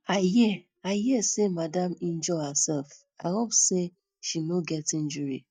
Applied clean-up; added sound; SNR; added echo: neural mask model DeepFilterNet 3.